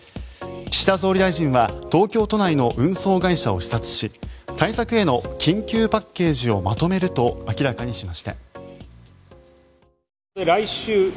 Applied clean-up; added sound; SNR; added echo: none; none; none; none.